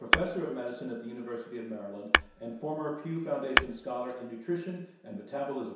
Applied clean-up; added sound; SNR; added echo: none; Tap / Hammer; -4 dB; reverberation time 0.7 s.